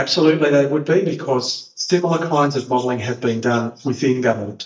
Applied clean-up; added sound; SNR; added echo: neural mask model DeepFilterNet 3.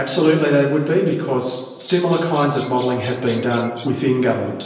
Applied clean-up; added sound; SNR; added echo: none; Bird vocalization, bird call, bird song; 18 dB; reverberation time 1.0 s.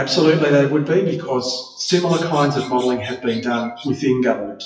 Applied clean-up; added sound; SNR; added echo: classical method WPE with log-MMSE.